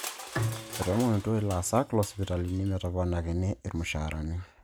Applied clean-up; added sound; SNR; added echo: none; Crushing + Bowed string instrument; 10 dB; none.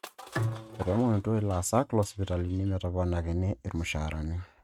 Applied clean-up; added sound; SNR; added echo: neural mask model RNNoise.